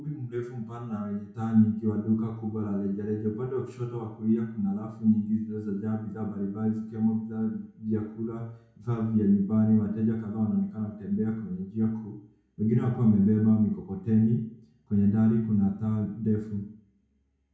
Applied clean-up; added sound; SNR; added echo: none; none; none; reverberation time 0.5 s.